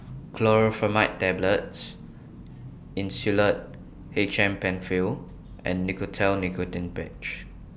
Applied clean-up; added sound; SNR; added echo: none; none; none; none.